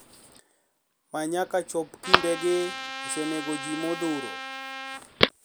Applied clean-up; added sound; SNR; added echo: none; Telephone + Trumpet; 0 dB; none.